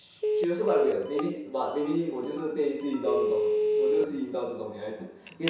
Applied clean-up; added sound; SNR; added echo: none; Telephone; 0 dB; reverberation time 0.7 s.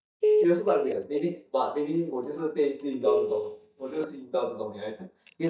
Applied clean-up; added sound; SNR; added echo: neural mask model DeepFilterNet 3.